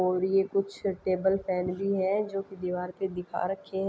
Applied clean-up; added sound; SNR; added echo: none; none; none; none.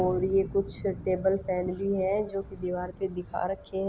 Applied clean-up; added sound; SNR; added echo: none; Thunder; 14 dB; none.